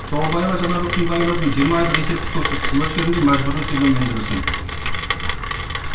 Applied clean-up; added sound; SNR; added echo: none; Rain; 5 dB; reverberation time 1.4 s.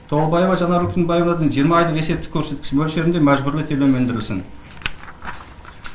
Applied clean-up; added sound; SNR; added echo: none; none; none; none.